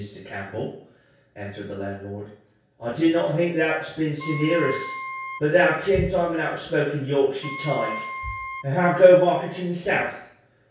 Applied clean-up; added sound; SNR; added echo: none; Wind instrument, woodwind instrument; 11 dB; reverberation time 0.6 s.